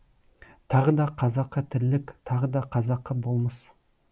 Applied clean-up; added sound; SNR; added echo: none; none; none; none.